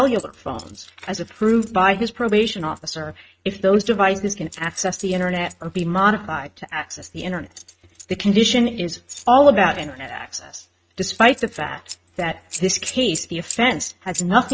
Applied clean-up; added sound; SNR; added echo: neural mask model RNNoise.